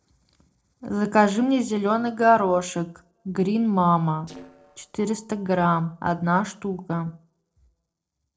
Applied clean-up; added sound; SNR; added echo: neural separator model SepFormer DNS4.